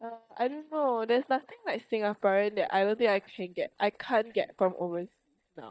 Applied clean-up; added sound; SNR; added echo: neural mask model DeepFilterNet 3.